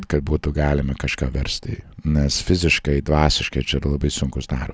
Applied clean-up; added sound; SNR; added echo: none; none; none; none.